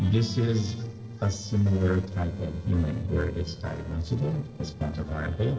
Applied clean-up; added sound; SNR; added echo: neural separator model SepFormer DNS4.